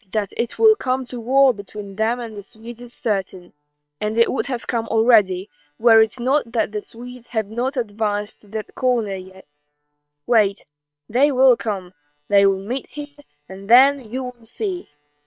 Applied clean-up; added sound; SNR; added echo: neural separator model SepFormer WHAM!.